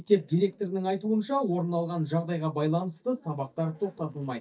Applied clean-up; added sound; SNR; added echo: neural mask model DeepFilterNet 3.